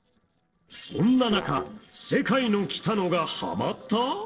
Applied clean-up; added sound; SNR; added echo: neural separator model SepFormer DNS4.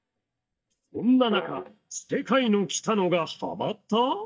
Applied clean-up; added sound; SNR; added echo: neural mask model DeepFilterNet 3.